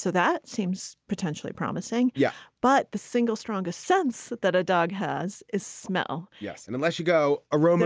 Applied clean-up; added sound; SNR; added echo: none; none; none; none.